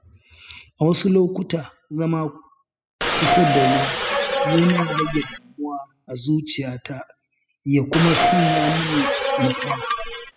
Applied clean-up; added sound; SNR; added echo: classical method spectral subtraction.